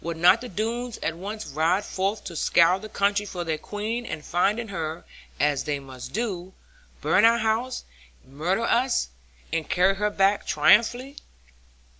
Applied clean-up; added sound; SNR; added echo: none; none; none; none.